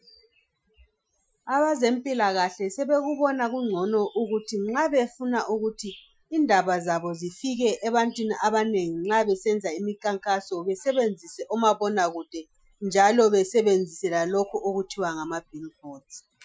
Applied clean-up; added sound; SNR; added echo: classical method Wiener filter.